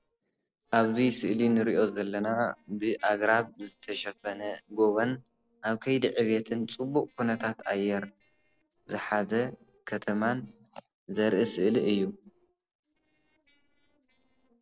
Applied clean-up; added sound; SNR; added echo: neural separator model SepFormer DNS4.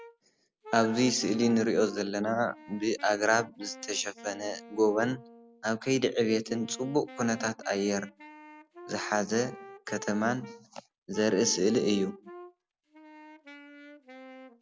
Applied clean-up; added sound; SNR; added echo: none; Wind instrument, woodwind instrument; 18 dB; none.